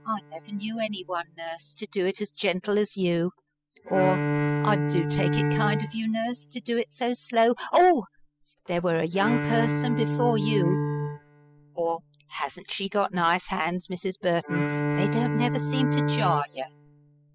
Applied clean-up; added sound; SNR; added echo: classical method spectral subtraction.